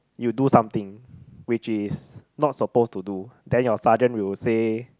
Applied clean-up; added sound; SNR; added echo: none; none; none; none.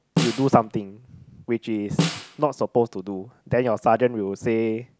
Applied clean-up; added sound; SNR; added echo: none; Snare drum; 6 dB; none.